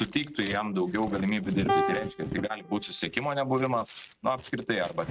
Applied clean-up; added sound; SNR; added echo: neural mask model RNNoise.